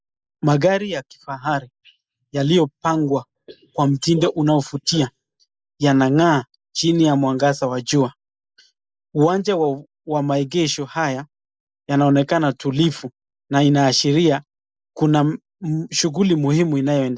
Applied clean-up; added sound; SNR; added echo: neural mask model Resemble Enhance denoiser.